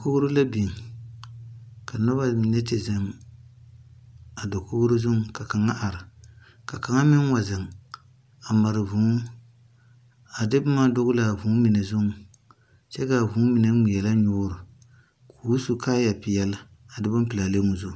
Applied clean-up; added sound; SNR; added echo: none; none; none; none.